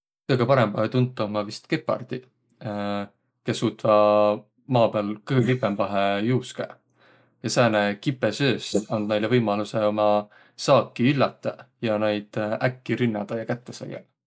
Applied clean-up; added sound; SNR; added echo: neural mask model Resemble Enhance denoiser.